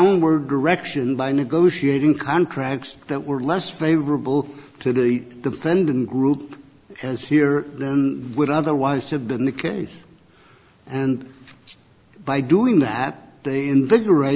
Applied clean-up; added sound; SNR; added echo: none; none; none; none.